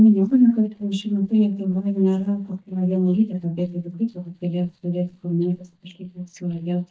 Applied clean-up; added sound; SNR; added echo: neural mask model DeepFilterNet 3.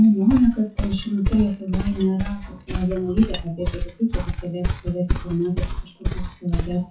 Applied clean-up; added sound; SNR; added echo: classical method WPE with log-MMSE.